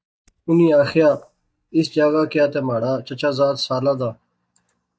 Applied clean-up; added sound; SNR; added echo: neural mask model DeepFilterNet 3.